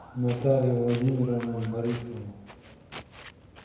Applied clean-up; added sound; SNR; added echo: none; Walk, footsteps; 18 dB; reverberation time 1.0 s.